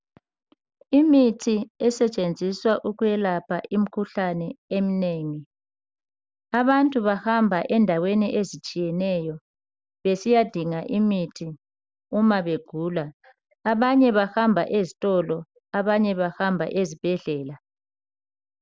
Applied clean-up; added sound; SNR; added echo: none; none; none; none.